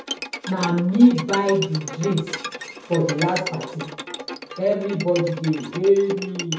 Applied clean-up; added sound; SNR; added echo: none; Bowed string instrument; 11 dB; reverberation time 0.6 s.